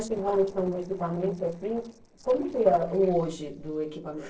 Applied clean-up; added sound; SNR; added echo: neural separator model SepFormer DNS4.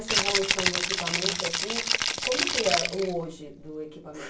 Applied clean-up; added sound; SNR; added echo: none; Rattle (instrument); -4 dB; reverberation time 0.2 s.